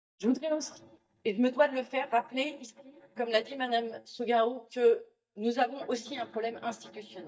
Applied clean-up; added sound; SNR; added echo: neural mask model DeepFilterNet 3.